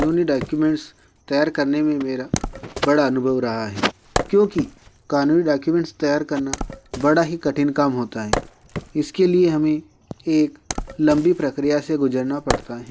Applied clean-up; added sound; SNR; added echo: none; Wood; 12 dB; none.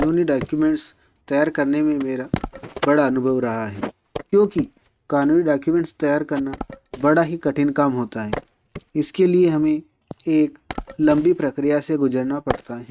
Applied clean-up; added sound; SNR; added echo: neural mask model RNNoise.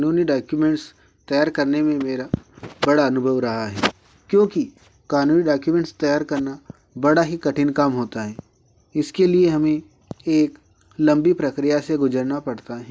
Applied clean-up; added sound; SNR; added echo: none; none; none; none.